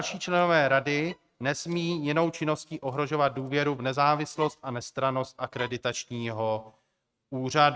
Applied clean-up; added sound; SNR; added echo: neural mask model RNNoise.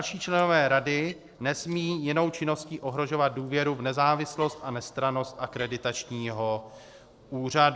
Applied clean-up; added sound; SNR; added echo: neural separator model SepFormer DNS4.